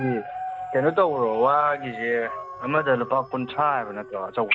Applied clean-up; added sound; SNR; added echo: none; Dog; 12 dB; none.